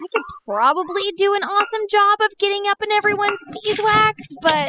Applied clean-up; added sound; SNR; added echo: classical method spectral subtraction.